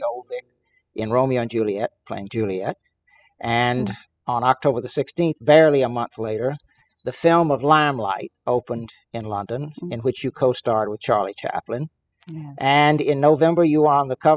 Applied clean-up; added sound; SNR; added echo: classical method spectral subtraction.